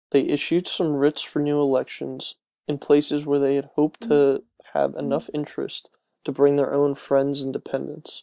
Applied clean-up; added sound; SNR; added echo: neural mask model DeepFilterNet 3.